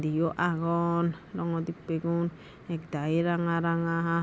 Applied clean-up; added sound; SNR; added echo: none; none; none; none.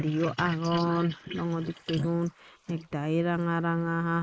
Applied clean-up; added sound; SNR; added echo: neural mask model Resemble Enhance denoiser.